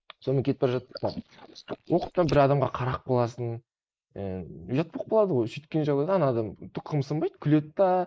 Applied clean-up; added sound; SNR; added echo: neural mask model Resemble Enhance denoiser.